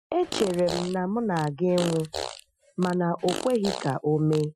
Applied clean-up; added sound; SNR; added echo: classical method Wiener filter.